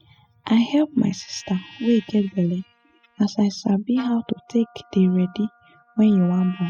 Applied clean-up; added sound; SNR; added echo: classical method spectral subtraction.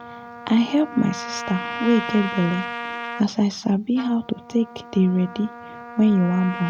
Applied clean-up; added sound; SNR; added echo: none; Trumpet; 11 dB; none.